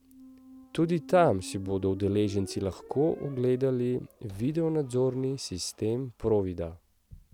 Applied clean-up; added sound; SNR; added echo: none; Squeak; 20 dB; none.